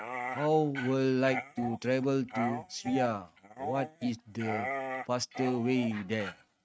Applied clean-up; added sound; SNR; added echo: neural mask model RNNoise.